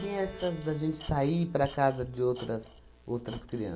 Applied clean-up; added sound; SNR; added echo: none; Tools + Bowed string instrument; 19 dB; none.